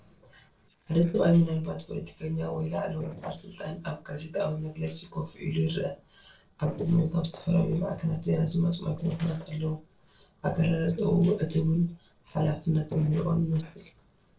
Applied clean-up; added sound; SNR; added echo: neural separator model SepFormer DNS4.